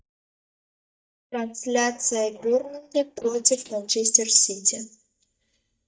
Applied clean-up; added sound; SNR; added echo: neural mask model DeepFilterNet 3.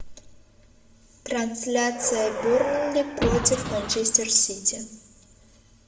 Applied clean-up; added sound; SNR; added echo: none; Car; 6 dB; reverberation time 0.6 s.